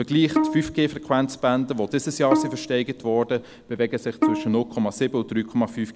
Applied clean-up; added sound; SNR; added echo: none; Bowed string instrument; 5 dB; none.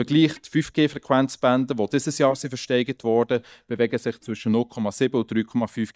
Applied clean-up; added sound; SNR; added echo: neural mask model DeepFilterNet 3.